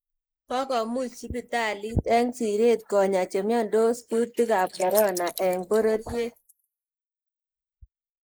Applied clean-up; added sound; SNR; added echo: neural mask model Resemble Enhance denoiser.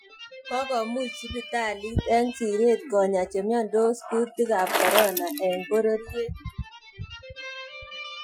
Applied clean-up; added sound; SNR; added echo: classical method Wiener filter.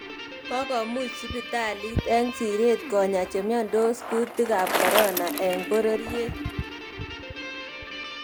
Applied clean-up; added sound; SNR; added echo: none; Guitar + Bicycle; 6 dB; none.